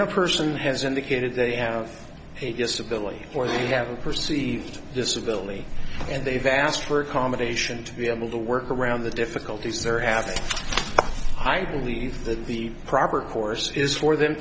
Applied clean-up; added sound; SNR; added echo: none; none; none; none.